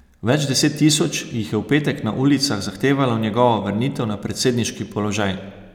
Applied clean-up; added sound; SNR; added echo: none; none; none; none.